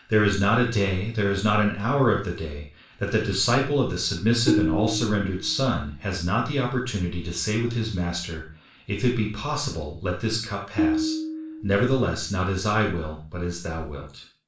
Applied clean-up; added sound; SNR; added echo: none; Tabla; 4 dB; reverberation time 0.3 s.